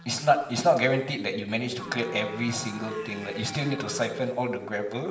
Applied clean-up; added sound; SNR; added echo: none; Musical instrument; 17 dB; reverberation time 1.0 s.